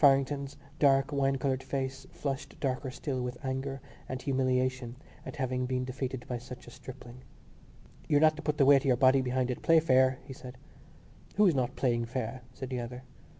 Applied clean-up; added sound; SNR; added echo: none; none; none; none.